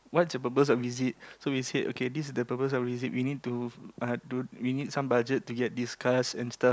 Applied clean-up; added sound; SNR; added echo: none; none; none; none.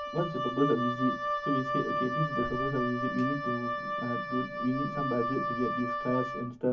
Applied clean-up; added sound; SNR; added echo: none; Wind instrument, woodwind instrument; 1 dB; reverberation time 0.3 s.